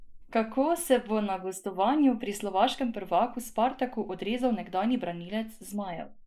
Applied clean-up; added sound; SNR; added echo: neural mask model Resemble Enhance denoiser.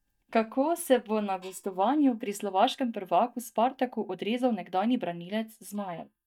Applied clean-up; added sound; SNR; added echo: neural mask model DeepFilterNet 3.